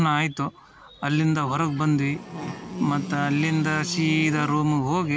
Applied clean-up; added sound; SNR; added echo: none; Buzz; 11 dB; none.